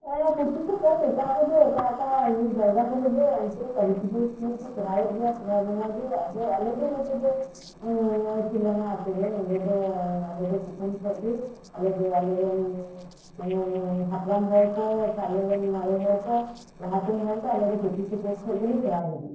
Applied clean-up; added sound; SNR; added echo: neural separator model SepFormer DNS4.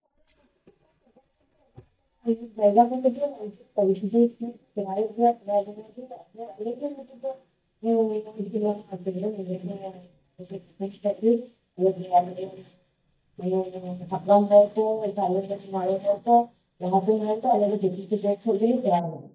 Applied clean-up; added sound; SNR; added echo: neural mask model DeepFilterNet 3.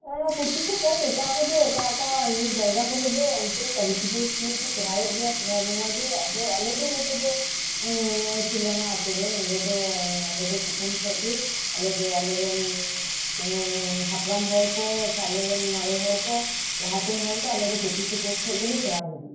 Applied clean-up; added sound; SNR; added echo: none; Sink (filling or washing); 0 dB; reverberation time 0.9 s.